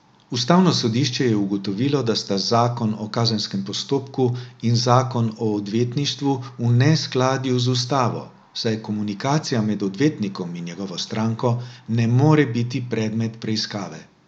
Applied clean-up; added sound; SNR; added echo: none; none; none; none.